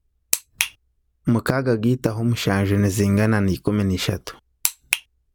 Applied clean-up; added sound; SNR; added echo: none; none; none; none.